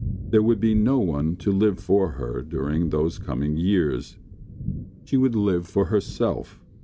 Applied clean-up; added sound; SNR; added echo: none; Thunder; 13 dB; none.